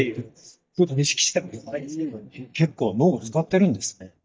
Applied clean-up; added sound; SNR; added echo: neural mask model DeepFilterNet 3.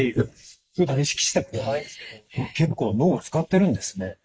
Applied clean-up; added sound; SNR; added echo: neural mask model Resemble Enhance denoiser.